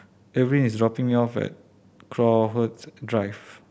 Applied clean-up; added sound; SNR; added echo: none; none; none; none.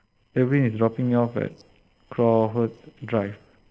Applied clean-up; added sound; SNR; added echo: neural separator model SepFormer DNS4.